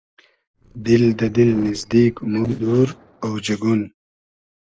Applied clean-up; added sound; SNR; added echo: neural separator model SepFormer DNS4.